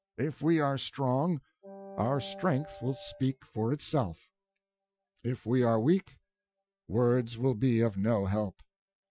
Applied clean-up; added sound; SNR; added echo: classical method Wiener filter.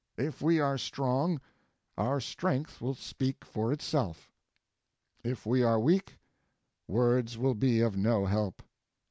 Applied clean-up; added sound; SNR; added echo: none; none; none; none.